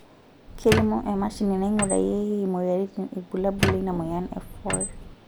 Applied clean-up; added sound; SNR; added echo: none; Squeak; 4 dB; none.